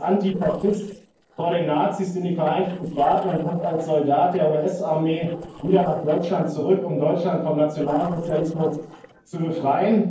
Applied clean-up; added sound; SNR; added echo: neural separator model SepFormer DNS4.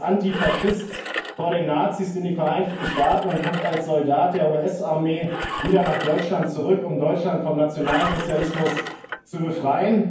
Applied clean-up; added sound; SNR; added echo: none; Engine; 10 dB; reverberation time 0.9 s.